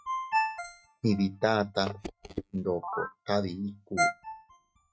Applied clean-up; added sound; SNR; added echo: neural mask model RNNoise.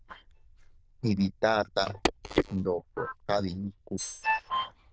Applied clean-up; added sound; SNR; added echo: neural diffusion model UNIVERSE++.